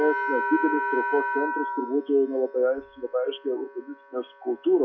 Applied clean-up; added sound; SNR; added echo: classical method log-MMSE.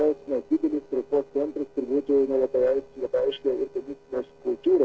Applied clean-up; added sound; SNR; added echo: neural separator model SepFormer DNS4.